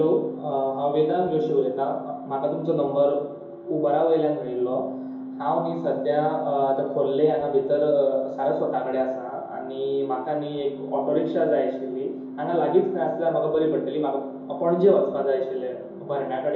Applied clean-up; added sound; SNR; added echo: none; Keyboard (musical); 14 dB; reverberation time 2.8 s.